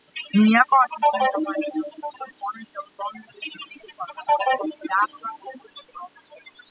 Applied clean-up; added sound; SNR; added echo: classical method spectral subtraction.